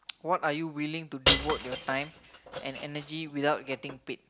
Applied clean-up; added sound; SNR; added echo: none; Shatter / Crushing; -4 dB; none.